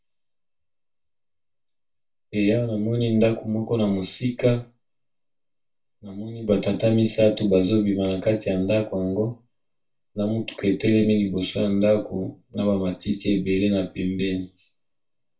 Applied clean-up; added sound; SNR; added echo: none; none; none; reverberation time 0.2 s.